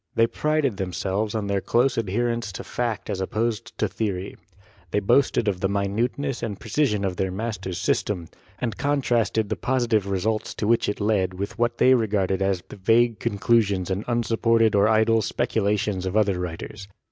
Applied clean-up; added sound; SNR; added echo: none; none; none; none.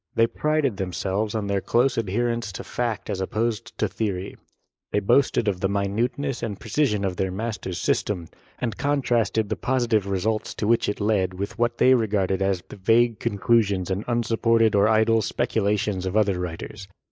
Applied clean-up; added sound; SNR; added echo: neural mask model Resemble Enhance denoiser.